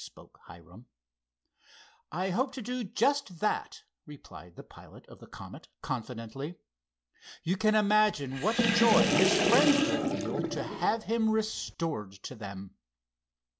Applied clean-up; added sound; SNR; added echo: none; Sink (filling or washing) / Water; -3 dB; none.